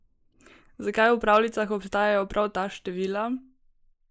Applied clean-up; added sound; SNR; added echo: neural mask model Resemble Enhance denoiser.